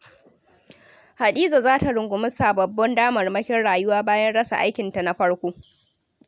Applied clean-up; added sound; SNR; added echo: none; none; none; none.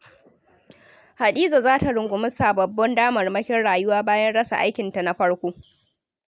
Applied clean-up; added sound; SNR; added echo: neural mask model Resemble Enhance denoiser.